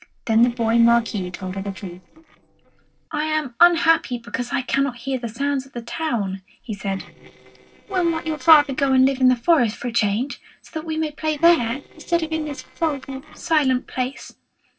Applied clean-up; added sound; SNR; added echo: neural separator model SepFormer DNS4.